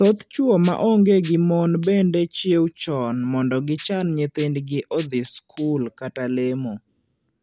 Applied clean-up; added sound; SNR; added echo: none; Rattle (instrument); 18 dB; none.